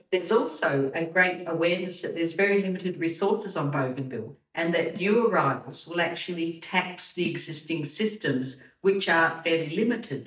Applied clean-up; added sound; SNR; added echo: neural mask model DeepFilterNet 3.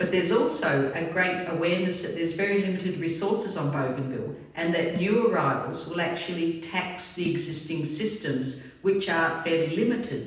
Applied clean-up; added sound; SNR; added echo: none; Snare drum; 18 dB; reverberation time 0.9 s.